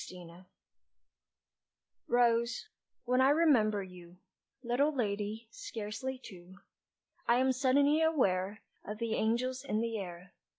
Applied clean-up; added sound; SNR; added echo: none; none; none; none.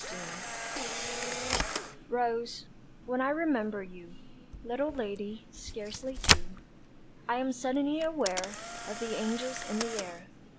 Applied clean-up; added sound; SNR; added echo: none; Camera; 2 dB; none.